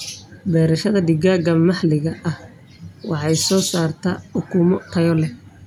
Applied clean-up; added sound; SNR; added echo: none; none; none; none.